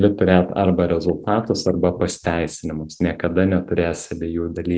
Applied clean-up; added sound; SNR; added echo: none; none; none; none.